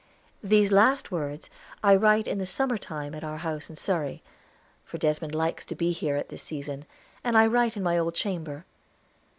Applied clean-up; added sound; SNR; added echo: none; none; none; none.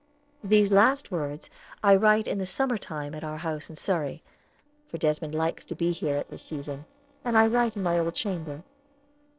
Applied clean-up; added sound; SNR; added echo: neural separator model SepFormer DNS4.